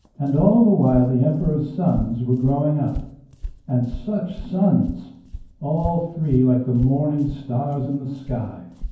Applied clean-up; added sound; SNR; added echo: none; Walk, footsteps; 13 dB; reverberation time 0.9 s.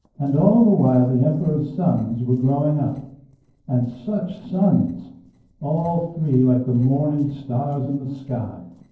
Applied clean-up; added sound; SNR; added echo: neural separator model SepFormer DNS4.